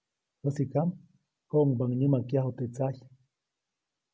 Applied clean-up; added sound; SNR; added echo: none; none; none; none.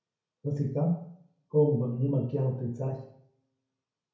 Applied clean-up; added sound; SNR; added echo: none; none; none; reverberation time 0.6 s.